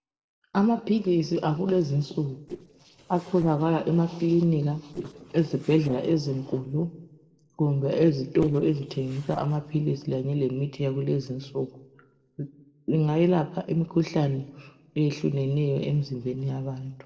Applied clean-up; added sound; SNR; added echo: neural separator model SepFormer DNS4.